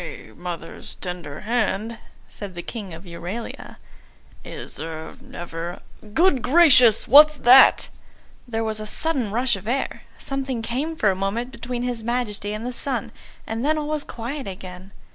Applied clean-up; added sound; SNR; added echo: none; none; none; none.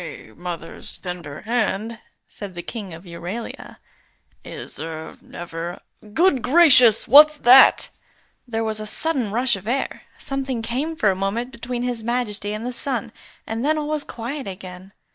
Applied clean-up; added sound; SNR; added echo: neural mask model DeepFilterNet 3.